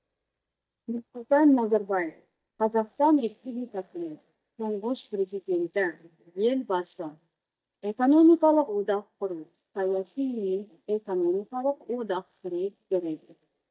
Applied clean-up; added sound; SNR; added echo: neural mask model DeepFilterNet 3.